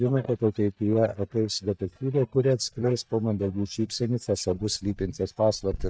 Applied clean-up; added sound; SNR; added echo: neural mask model DeepFilterNet 3.